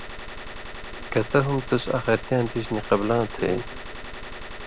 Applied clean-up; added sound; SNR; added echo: none; Gunshot, gunfire; 8 dB; none.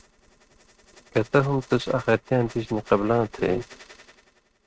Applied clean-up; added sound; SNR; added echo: neural mask model RNNoise.